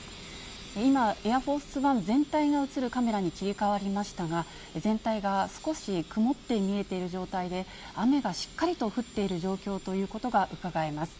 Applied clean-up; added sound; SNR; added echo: none; none; none; none.